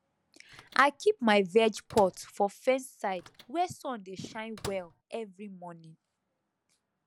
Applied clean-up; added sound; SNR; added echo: none; Microwave oven; 19 dB; none.